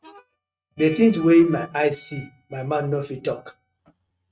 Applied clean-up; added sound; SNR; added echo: neural mask model RNNoise.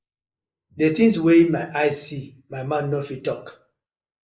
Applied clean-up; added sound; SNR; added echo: neural mask model Resemble Enhance denoiser.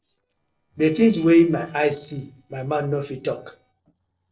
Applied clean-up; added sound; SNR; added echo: neural separator model SepFormer DNS4.